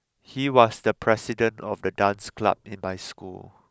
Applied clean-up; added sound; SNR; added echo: none; none; none; none.